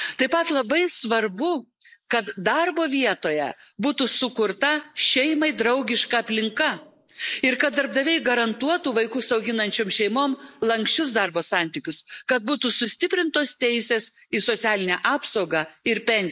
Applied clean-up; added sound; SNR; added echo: neural mask model Resemble Enhance denoiser.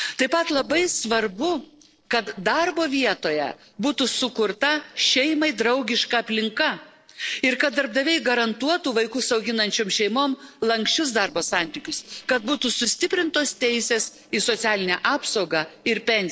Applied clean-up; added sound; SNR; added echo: neural separator model SepFormer DNS4.